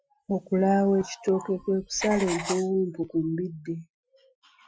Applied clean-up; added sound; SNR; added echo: classical method Wiener filter.